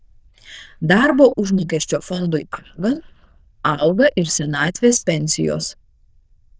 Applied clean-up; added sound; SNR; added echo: neural diffusion model UNIVERSE++.